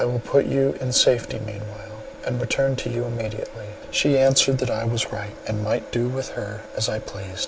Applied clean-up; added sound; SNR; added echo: none; none; none; none.